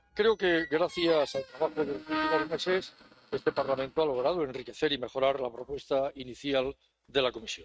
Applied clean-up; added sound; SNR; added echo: neural mask model RNNoise.